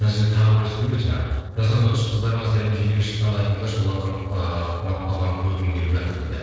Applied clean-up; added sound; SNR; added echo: neural separator model SepFormer DNS4.